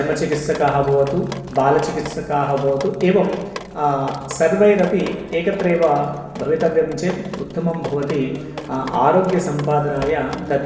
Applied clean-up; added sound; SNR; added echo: none; Drip; 17 dB; reverberation time 0.7 s.